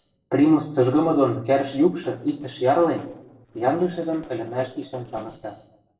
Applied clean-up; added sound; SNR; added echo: neural separator model SepFormer DNS4.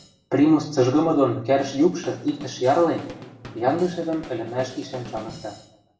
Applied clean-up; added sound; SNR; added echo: none; Drum kit; 20 dB; reverberation time 0.7 s.